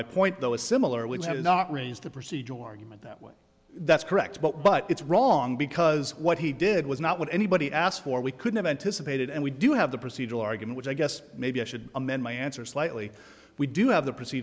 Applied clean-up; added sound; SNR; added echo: none; none; none; none.